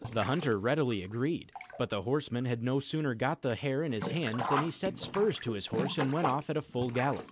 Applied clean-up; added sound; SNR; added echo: none; Sink (filling or washing); 8 dB; none.